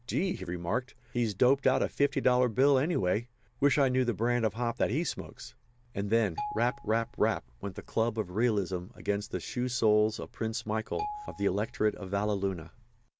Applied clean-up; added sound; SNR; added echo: none; Marimba, xylophone; 13 dB; none.